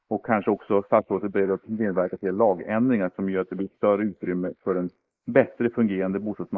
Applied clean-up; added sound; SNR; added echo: neural mask model Resemble Enhance denoiser.